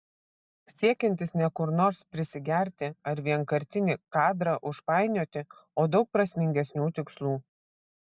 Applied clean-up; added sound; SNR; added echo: none; none; none; none.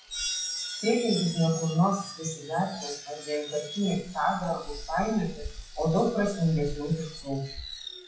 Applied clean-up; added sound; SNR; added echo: classical method WPE with log-MMSE.